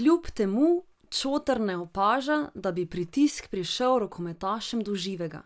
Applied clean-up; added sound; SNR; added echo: none; none; none; none.